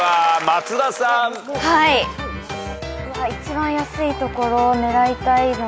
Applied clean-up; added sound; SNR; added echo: none; Telephone; 19 dB; none.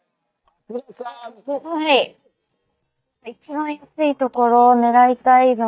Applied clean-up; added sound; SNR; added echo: neural mask model DeepFilterNet 3.